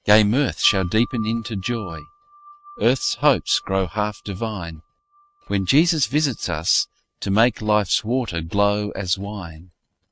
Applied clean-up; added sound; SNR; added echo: neural mask model RNNoise.